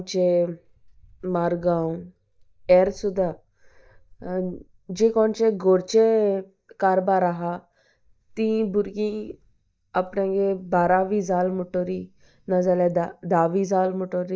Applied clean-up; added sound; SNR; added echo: neural mask model DeepFilterNet 3.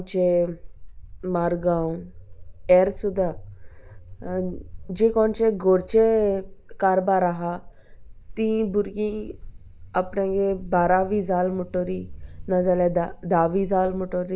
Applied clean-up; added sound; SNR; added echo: none; Walk, footsteps; 14 dB; none.